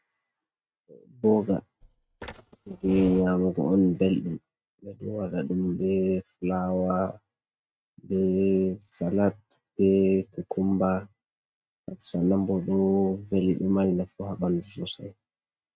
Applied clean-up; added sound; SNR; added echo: neural mask model RNNoise.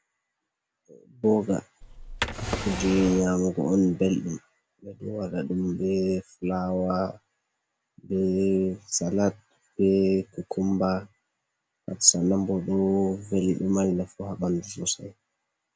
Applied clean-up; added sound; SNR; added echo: none; Drawer open or close; 6 dB; none.